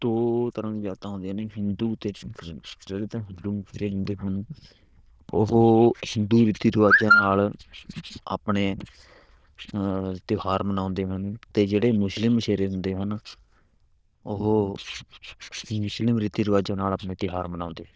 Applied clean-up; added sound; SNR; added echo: neural diffusion model UNIVERSE++.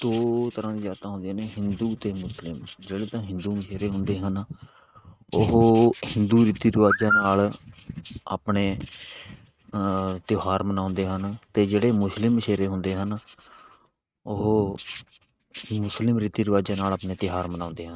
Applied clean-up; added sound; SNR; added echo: neural mask model RNNoise.